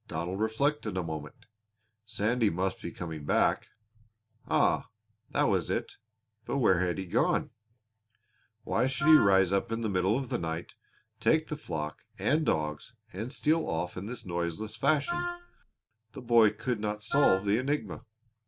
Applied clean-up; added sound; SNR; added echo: none; Wind instrument, woodwind instrument; 7 dB; none.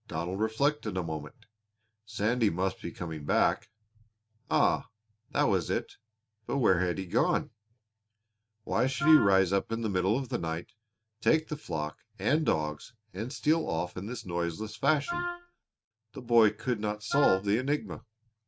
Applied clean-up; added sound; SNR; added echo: neural mask model RNNoise.